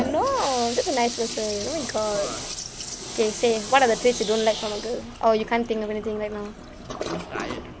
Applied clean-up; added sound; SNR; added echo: none; Toilet flush; 9 dB; none.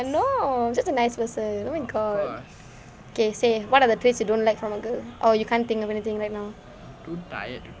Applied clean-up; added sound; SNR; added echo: none; none; none; none.